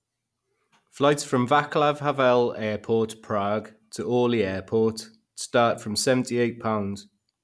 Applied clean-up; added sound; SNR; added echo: none; none; none; none.